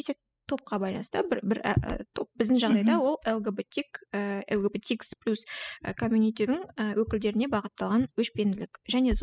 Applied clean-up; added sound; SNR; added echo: classical method spectral subtraction.